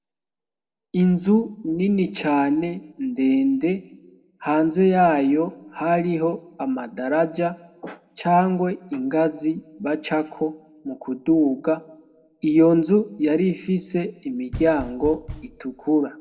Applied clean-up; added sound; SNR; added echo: neural separator model SepFormer DNS4.